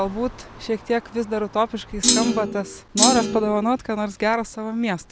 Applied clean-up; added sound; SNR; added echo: none; Thump, thud; -2 dB; none.